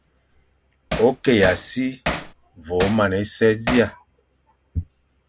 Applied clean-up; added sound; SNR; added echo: none; Hammer; 8 dB; none.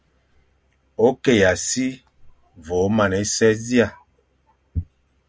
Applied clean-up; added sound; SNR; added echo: none; none; none; none.